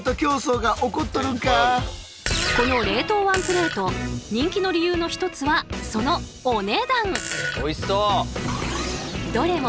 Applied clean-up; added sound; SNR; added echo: none; Fart; 7 dB; none.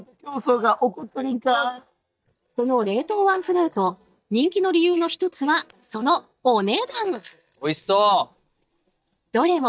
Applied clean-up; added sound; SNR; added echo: neural mask model DeepFilterNet 3.